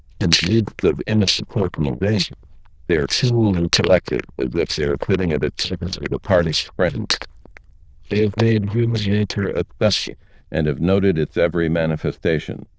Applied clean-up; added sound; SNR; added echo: neural diffusion model UNIVERSE++.